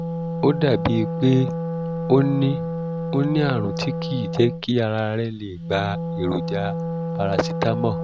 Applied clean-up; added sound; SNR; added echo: none; Wind instrument, woodwind instrument; 4 dB; none.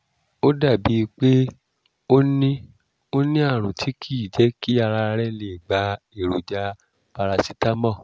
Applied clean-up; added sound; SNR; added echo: none; none; none; none.